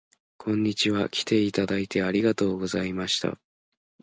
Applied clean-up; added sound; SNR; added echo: none; none; none; none.